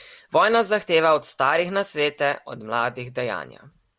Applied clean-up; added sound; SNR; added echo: none; none; none; none.